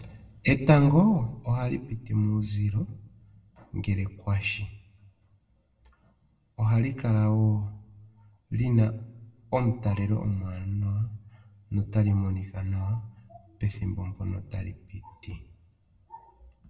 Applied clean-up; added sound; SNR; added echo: none; none; none; reverberation time 0.6 s.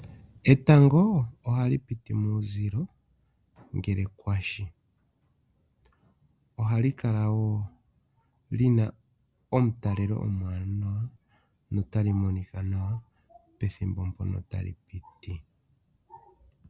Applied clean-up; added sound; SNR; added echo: none; none; none; none.